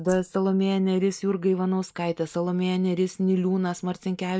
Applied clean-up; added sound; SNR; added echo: neural mask model Resemble Enhance denoiser.